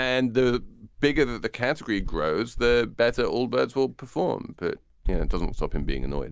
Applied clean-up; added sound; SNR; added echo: none; Insect; 6 dB; none.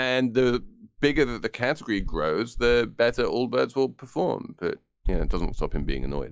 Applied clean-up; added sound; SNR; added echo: classical method log-MMSE.